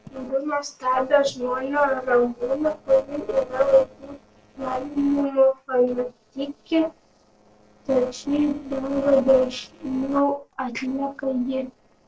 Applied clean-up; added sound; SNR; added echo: neural separator model SepFormer DNS4.